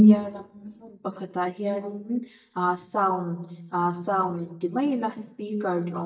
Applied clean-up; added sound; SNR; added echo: neural mask model DeepFilterNet 3.